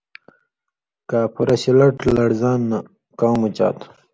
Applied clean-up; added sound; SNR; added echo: none; none; none; none.